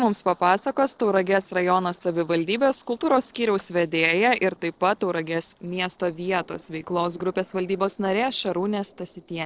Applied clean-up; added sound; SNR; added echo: neural separator model SepFormer DNS4.